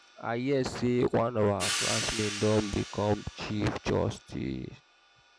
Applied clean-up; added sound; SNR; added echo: none; Hi-hat; 8 dB; none.